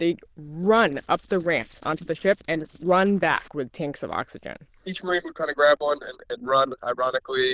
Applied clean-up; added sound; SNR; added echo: neural diffusion model UNIVERSE++.